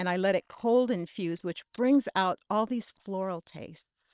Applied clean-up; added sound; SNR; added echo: neural separator model SepFormer WHAM!.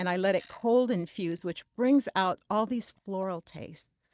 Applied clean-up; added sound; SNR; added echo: neural mask model DeepFilterNet 3.